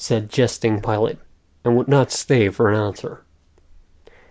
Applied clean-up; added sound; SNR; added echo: none; none; none; none.